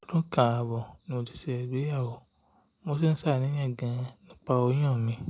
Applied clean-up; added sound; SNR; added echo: none; none; none; none.